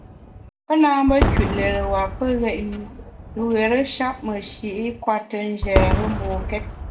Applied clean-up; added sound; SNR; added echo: none; Fireworks; 3 dB; reverberation time 0.4 s.